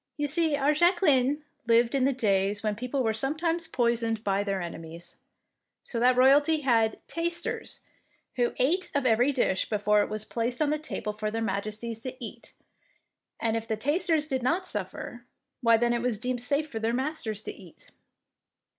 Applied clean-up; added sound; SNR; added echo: none; none; none; none.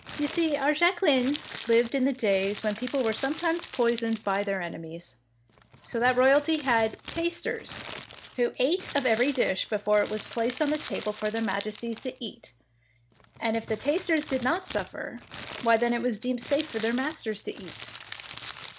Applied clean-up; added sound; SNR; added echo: none; Crumpling, crinkling; 16 dB; none.